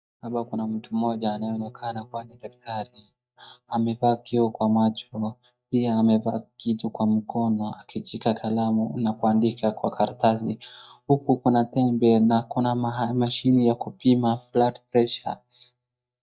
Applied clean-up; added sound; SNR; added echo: neural mask model DeepFilterNet 3.